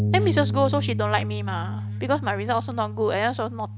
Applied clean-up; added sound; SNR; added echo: none; Bass guitar; 2 dB; none.